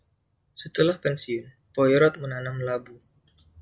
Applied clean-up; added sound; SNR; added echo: none; none; none; none.